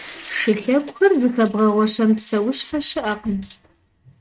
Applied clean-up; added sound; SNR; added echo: neural mask model RNNoise.